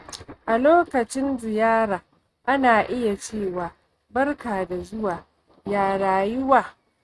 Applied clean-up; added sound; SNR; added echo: neural mask model RNNoise.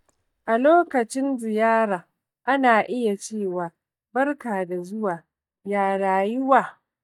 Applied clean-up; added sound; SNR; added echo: neural mask model DeepFilterNet 3.